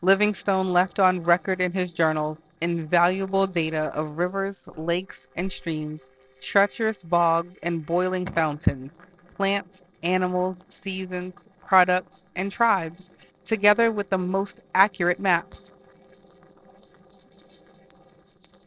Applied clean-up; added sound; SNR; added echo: neural separator model SepFormer DNS4.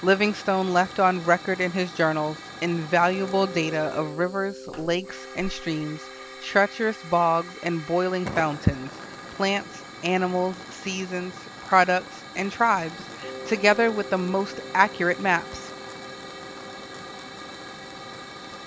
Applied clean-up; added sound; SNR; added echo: none; Mallet percussion + Hiss / Fire; 13 dB; none.